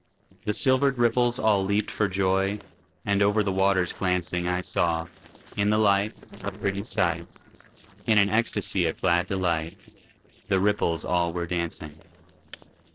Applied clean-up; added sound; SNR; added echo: neural separator model SepFormer DNS4.